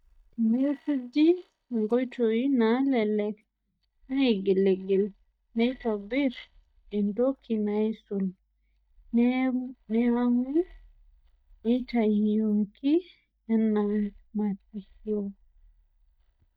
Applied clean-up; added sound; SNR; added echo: neural mask model DeepFilterNet 3.